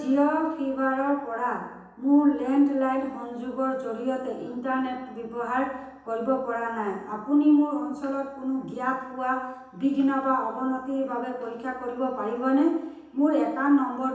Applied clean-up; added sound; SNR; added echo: none; none; none; reverberation time 0.9 s.